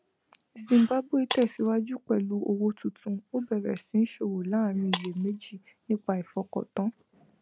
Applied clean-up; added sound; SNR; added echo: none; Shatter; 15 dB; none.